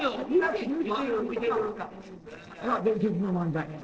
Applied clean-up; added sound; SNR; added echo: neural separator model SepFormer DNS4.